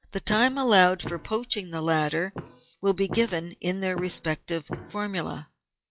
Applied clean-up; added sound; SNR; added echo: classical method log-MMSE.